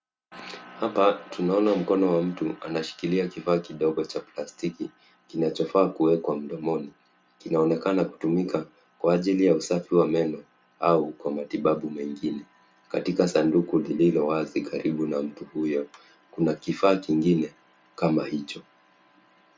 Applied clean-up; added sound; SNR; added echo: none; none; none; none.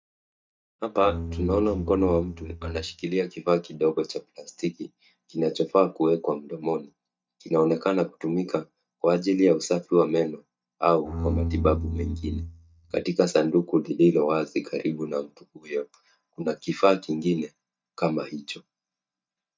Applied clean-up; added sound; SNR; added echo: neural mask model DeepFilterNet 3.